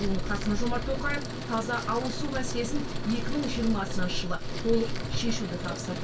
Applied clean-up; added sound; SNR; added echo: none; Truck; 7 dB; reverberation time 0.1 s.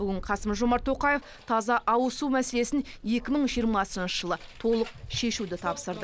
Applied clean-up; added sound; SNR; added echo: none; none; none; none.